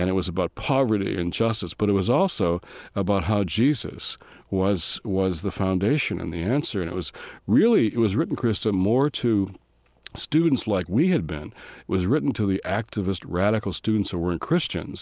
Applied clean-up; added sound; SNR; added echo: none; none; none; none.